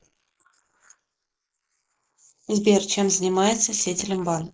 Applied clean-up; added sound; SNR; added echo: neural mask model Resemble Enhance denoiser.